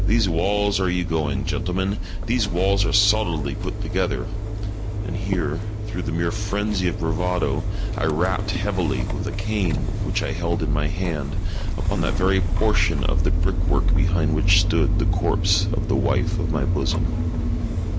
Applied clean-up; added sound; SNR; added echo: none; Engine starting / Motor vehicle (road); -3 dB; none.